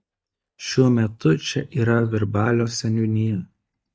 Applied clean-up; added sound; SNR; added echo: neural mask model DeepFilterNet 3.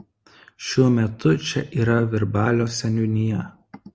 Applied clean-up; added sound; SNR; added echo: none; none; none; none.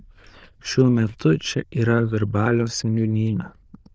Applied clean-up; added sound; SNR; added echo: neural diffusion model UNIVERSE++.